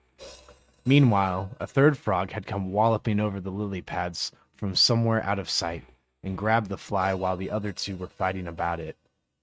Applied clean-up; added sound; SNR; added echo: neural mask model RNNoise.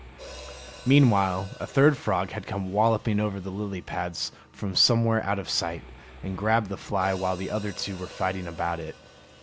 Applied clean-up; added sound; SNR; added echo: none; Hi-hat + Mechanisms; 20 dB; none.